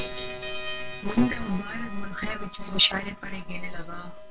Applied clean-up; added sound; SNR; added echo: neural separator model SepFormer WHAMR!.